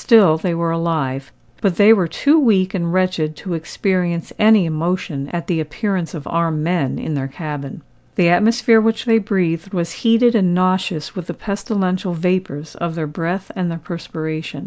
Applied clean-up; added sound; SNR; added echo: none; none; none; none.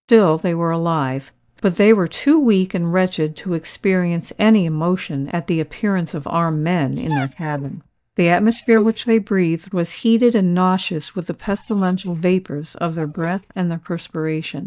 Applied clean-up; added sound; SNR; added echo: neural mask model DeepFilterNet 3.